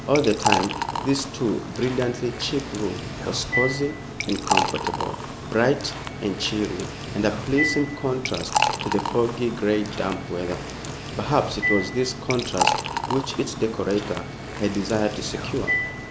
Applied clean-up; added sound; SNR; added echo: none; Liquid; 3 dB; none.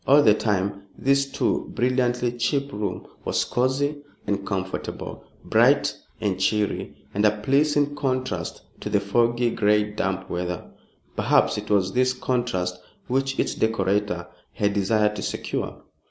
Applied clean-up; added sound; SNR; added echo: none; none; none; none.